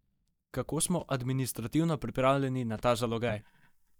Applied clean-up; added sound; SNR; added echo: neural mask model DeepFilterNet 3.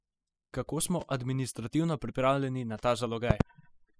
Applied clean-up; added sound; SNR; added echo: classical method spectral subtraction.